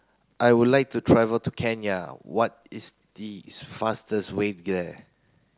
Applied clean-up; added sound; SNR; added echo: none; none; none; none.